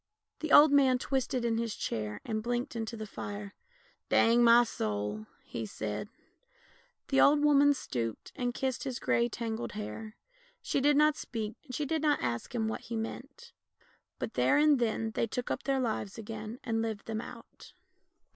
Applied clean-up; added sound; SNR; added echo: none; none; none; none.